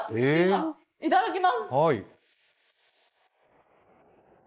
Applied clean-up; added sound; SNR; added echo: neural mask model Resemble Enhance denoiser.